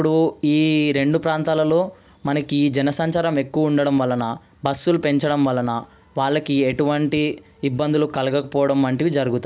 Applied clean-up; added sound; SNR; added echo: none; none; none; none.